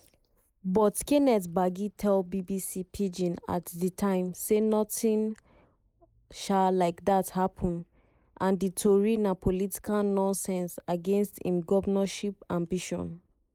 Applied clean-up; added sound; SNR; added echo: neural mask model Resemble Enhance denoiser.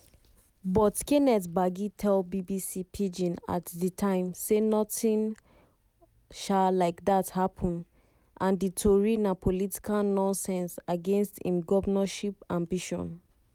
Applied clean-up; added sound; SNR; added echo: none; none; none; none.